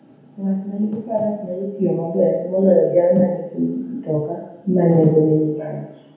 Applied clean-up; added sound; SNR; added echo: none; none; none; reverberation time 1.0 s.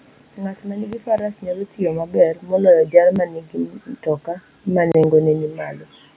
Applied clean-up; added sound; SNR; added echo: none; none; none; none.